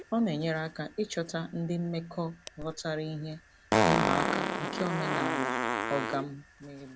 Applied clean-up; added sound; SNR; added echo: none; Fart; -1 dB; none.